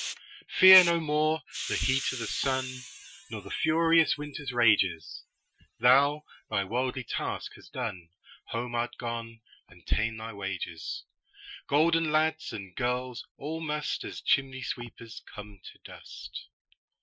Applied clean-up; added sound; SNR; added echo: classical method Wiener filter.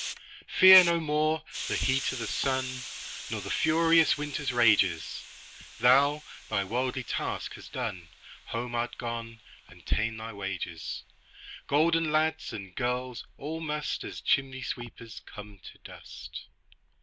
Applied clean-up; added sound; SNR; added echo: none; Hiss; 15 dB; none.